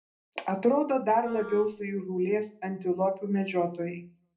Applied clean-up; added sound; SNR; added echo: none; Wind instrument, woodwind instrument; 18 dB; reverberation time 0.3 s.